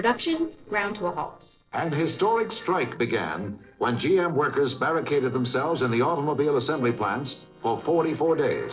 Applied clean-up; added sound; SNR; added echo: neural separator model SepFormer DNS4.